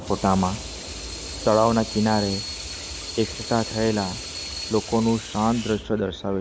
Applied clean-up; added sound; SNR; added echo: none; Sink (filling or washing) / Water tap, faucet; 11 dB; none.